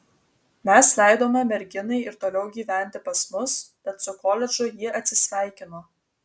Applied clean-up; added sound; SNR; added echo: none; none; none; none.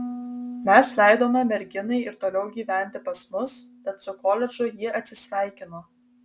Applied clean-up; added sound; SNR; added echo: none; Harp; 17 dB; none.